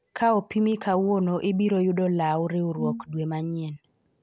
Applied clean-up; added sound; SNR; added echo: none; Brass instrument; 9 dB; none.